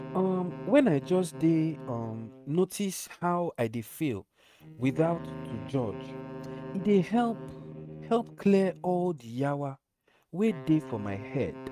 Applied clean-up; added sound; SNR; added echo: neural mask model RNNoise.